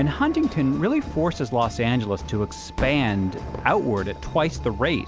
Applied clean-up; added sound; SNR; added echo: none; Gunshot, gunfire; 15 dB; none.